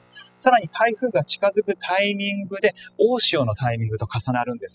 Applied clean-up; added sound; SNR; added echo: classical method spectral subtraction.